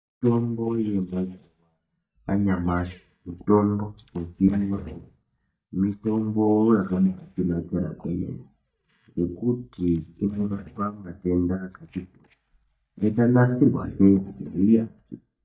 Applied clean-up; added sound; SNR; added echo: neural mask model DeepFilterNet 3.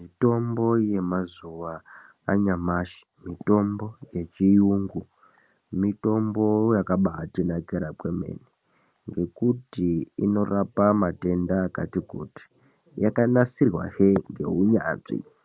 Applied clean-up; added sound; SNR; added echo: none; none; none; none.